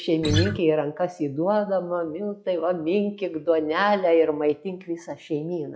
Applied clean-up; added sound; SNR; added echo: classical method log-MMSE.